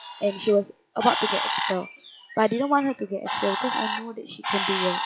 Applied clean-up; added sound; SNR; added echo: classical method log-MMSE.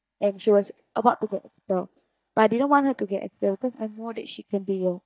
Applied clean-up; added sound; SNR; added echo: neural mask model DeepFilterNet 3.